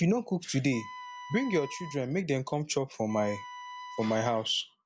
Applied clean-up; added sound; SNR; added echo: none; Wind instrument, woodwind instrument; 14 dB; none.